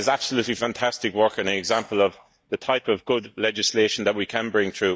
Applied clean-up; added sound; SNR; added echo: neural mask model DeepFilterNet 3.